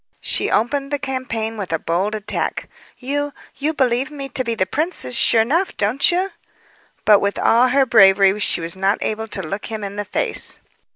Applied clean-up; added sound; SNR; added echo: none; none; none; none.